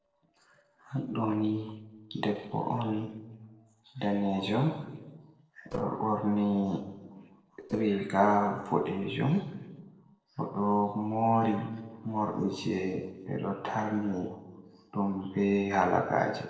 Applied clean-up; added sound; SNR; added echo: neural separator model SepFormer DNS4.